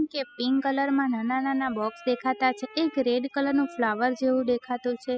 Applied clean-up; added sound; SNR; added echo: classical method spectral subtraction.